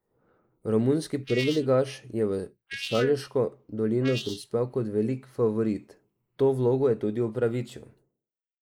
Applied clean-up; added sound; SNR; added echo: neural mask model Resemble Enhance denoiser.